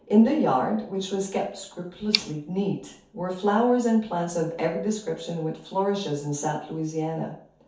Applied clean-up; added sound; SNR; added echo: none; Tick; 15 dB; reverberation time 0.5 s.